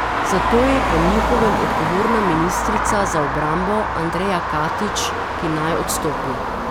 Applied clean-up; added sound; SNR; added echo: none; Traffic noise, roadway noise; -2 dB; none.